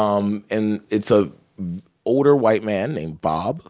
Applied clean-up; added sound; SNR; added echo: none; none; none; none.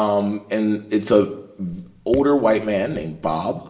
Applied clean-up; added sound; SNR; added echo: none; Raindrop / Drip; 18 dB; reverberation time 0.7 s.